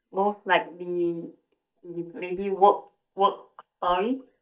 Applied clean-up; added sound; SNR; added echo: neural mask model DeepFilterNet 3.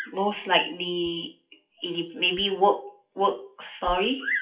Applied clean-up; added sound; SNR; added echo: classical method WPE with log-MMSE.